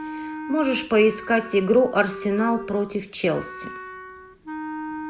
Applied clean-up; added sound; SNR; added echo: none; Wind instrument, woodwind instrument; 12 dB; none.